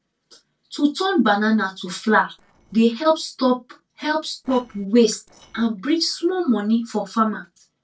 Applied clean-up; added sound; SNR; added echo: neural separator model SepFormer DNS4.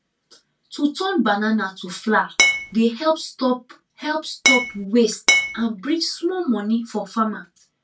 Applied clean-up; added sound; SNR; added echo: none; Glass; -4 dB; reverberation time 0.2 s.